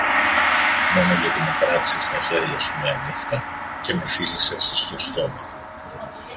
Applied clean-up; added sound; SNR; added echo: none; Gong; -2 dB; none.